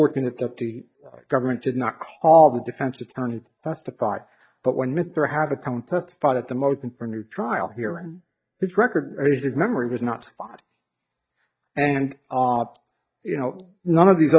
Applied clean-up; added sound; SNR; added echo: neural mask model DeepFilterNet 3.